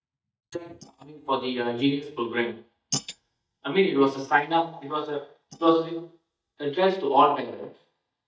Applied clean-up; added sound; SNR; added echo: neural mask model DeepFilterNet 3.